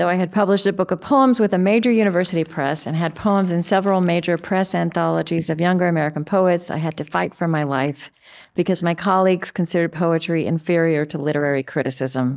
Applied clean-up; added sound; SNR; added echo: neural mask model DeepFilterNet 3.